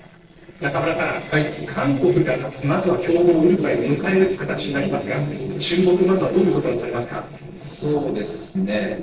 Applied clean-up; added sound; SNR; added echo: neural separator model SepFormer DNS4.